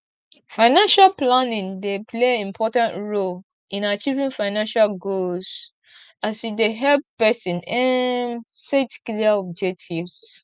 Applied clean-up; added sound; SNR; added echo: none; none; none; none.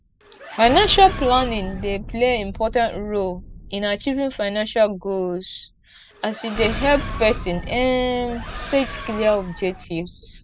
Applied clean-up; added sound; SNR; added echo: none; Accelerating, revving, vroom + Explosion; 10 dB; none.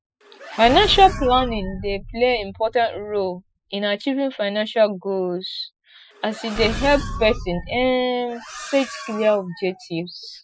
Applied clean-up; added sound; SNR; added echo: classical method Wiener filter.